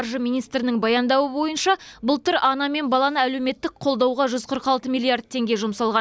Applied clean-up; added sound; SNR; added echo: none; none; none; none.